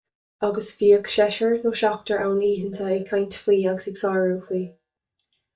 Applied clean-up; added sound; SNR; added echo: neural mask model DeepFilterNet 3.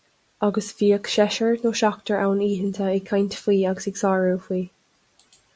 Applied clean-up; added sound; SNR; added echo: none; none; none; none.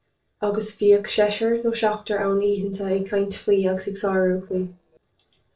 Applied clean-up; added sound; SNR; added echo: neural separator model SepFormer DNS4.